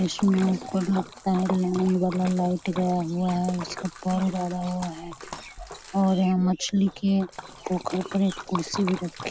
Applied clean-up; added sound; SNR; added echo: none; Splash, splatter; 14 dB; none.